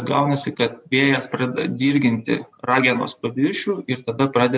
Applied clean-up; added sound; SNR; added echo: none; none; none; none.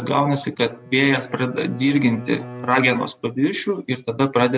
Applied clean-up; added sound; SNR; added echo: none; Bowed string instrument; 16 dB; none.